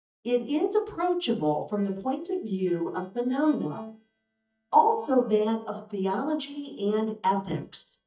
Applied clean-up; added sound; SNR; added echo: neural mask model DeepFilterNet 3.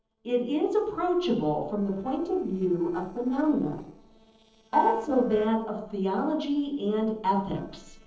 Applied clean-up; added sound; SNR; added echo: neural separator model SepFormer DNS4.